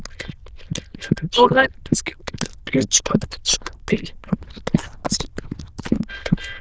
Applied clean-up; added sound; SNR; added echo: neural diffusion model UNIVERSE++.